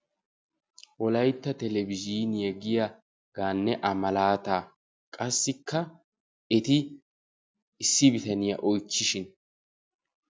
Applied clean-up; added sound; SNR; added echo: none; none; none; none.